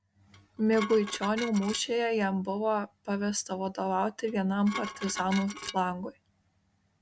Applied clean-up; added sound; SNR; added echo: none; Dishes, pots, and pans; 11 dB; none.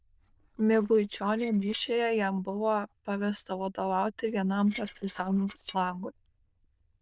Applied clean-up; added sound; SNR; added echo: neural diffusion model UNIVERSE++.